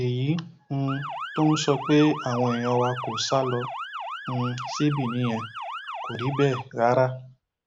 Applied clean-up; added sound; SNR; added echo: none; Motor vehicle (road) / Siren; 10 dB; none.